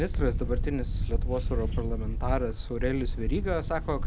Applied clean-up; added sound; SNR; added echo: none; Camera; -3 dB; none.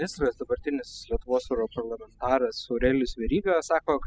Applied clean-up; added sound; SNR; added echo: classical method spectral subtraction.